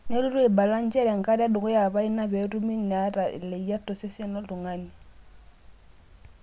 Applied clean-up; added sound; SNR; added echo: none; none; none; none.